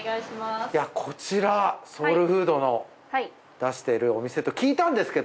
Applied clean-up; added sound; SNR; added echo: none; none; none; none.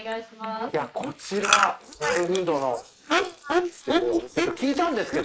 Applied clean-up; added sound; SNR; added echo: neural mask model Resemble Enhance denoiser.